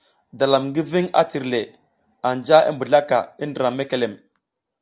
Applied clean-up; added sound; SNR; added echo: none; none; none; none.